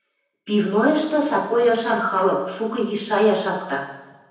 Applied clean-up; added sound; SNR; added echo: none; none; none; reverberation time 0.9 s.